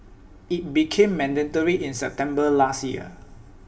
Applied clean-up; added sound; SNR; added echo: none; none; none; reverberation time 0.9 s.